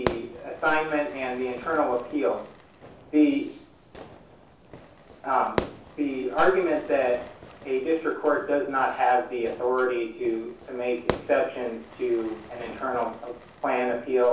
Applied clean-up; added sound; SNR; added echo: none; Fire / Fireworks; 13 dB; reverberation time 0.2 s.